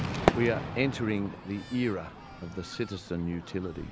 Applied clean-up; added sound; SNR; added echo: none; Crowd / Fireworks; 3 dB; none.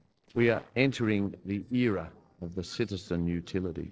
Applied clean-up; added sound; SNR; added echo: neural separator model SepFormer DNS4.